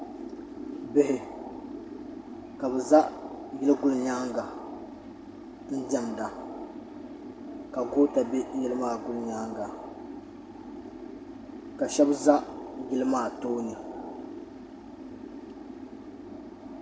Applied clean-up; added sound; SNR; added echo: none; none; none; none.